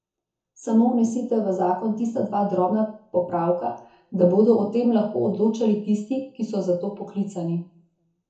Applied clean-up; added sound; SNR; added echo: none; none; none; reverberation time 0.6 s.